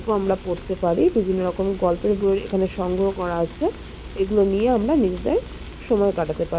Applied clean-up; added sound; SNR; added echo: none; Frying (food); 14 dB; none.